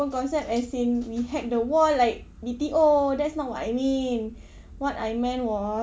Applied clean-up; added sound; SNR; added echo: none; none; none; none.